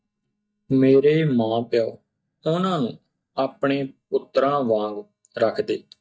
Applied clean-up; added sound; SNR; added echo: neural mask model DeepFilterNet 3.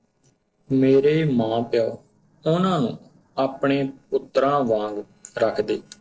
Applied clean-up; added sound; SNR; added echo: neural separator model SepFormer DNS4.